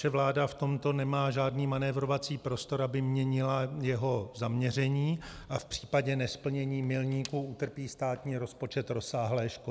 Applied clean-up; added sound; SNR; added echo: none; none; none; none.